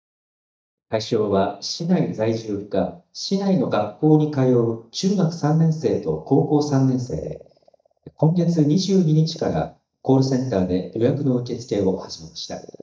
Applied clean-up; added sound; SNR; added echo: neural mask model DeepFilterNet 3.